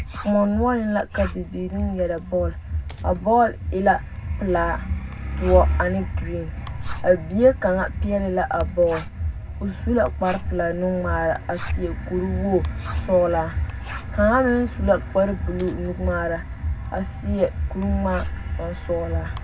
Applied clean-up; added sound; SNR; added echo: none; Writing; 17 dB; reverberation time 0.3 s.